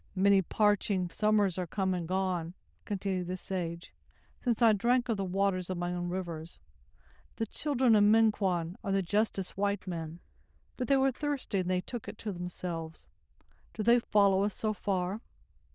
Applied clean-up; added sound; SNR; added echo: neural diffusion model UNIVERSE++.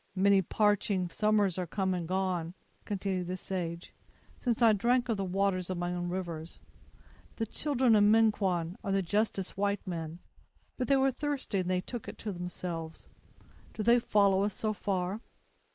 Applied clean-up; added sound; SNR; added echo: neural mask model Resemble Enhance denoiser.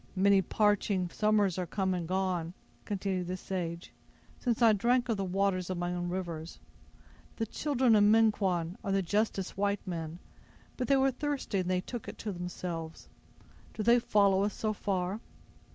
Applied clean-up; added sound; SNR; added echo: none; none; none; none.